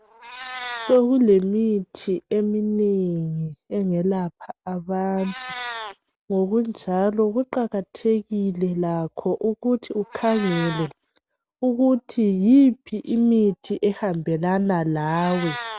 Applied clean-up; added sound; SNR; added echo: none; Meow; 18 dB; none.